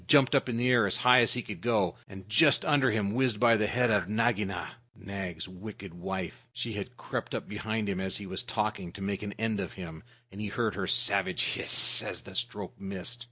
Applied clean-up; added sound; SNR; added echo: none; Breathing; 7 dB; none.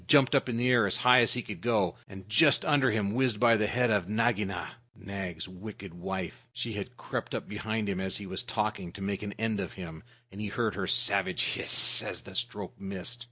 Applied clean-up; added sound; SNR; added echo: none; none; none; none.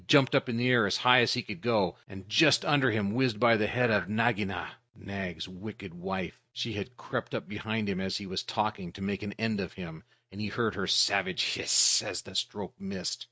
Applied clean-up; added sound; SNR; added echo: neural mask model RNNoise.